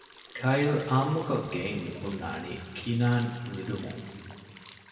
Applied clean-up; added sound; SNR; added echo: none; Liquid; 20 dB; reverberation time 2.1 s.